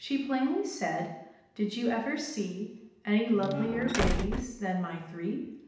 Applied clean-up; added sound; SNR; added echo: none; Slam; 1 dB; reverberation time 0.8 s.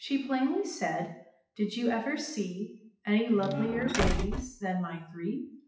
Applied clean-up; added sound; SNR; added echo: classical method WPE with log-MMSE.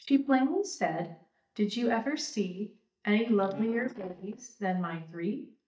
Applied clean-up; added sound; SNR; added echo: neural mask model DeepFilterNet 3.